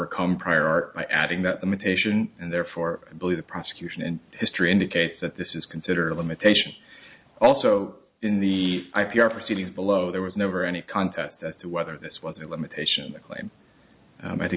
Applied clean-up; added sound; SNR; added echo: none; none; none; none.